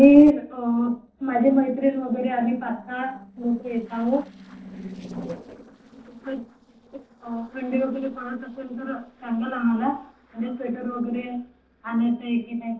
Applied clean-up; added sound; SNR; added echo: neural separator model SepFormer DNS4.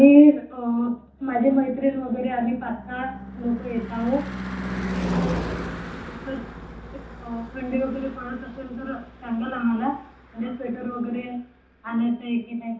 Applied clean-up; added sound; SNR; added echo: none; Car passing by / Engine / Truck; 11 dB; reverberation time 0.7 s.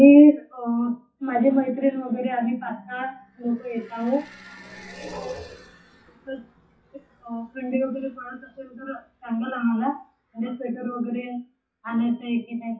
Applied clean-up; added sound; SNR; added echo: classical method WPE with log-MMSE.